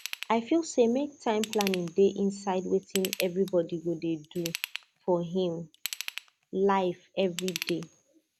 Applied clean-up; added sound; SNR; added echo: none; Ratchet, pawl / Tools; 12 dB; none.